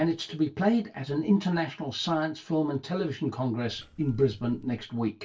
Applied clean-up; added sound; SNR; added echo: neural separator model SepFormer DNS4.